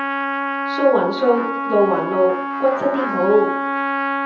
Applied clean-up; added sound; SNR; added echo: none; Trumpet; 3 dB; reverberation time 0.7 s.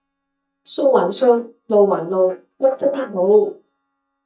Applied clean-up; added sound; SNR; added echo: neural mask model DeepFilterNet 3.